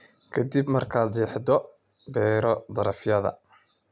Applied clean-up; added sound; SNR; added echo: none; none; none; none.